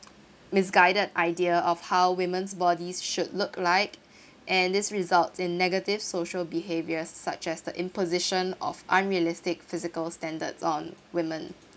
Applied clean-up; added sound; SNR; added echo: none; none; none; none.